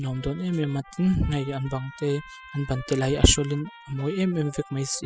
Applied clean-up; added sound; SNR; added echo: classical method spectral subtraction.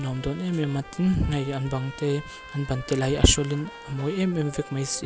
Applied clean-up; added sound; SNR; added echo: none; Trumpet; 18 dB; none.